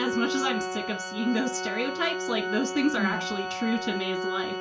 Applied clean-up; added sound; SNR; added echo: none; Organ; 3 dB; reverberation time 0.2 s.